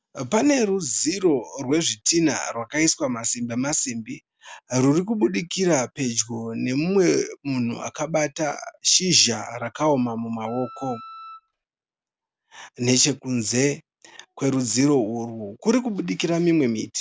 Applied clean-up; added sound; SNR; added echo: none; Wind instrument, woodwind instrument; 18 dB; none.